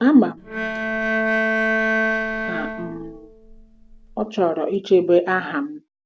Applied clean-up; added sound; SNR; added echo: none; Bowed string instrument; 1 dB; none.